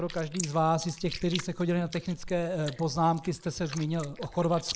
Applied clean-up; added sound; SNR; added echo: neural mask model Resemble Enhance denoiser.